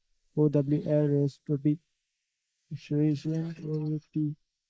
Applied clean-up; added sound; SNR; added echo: neural mask model Resemble Enhance denoiser.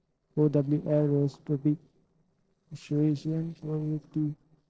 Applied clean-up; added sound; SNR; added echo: neural separator model SepFormer DNS4.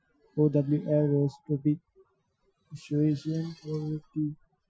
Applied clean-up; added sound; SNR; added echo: classical method Wiener filter.